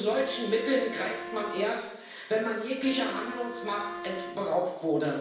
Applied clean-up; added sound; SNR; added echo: none; Bowed string instrument; 11 dB; reverberation time 0.9 s.